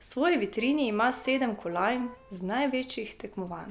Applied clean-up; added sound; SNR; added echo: none; Electric guitar; 20 dB; none.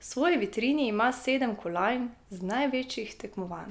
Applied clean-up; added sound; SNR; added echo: none; none; none; none.